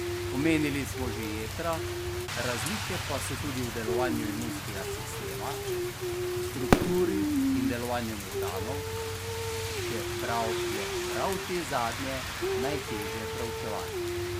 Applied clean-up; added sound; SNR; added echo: none; Rain + Fireworks; -3 dB; none.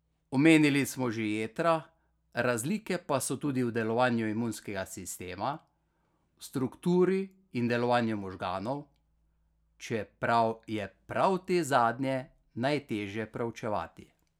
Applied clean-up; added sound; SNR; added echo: none; none; none; none.